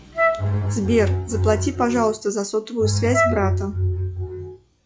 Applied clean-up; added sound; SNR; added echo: classical method log-MMSE.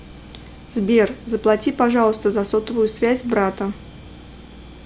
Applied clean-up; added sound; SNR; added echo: none; none; none; none.